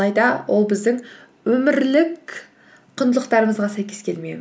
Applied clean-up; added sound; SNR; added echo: none; none; none; none.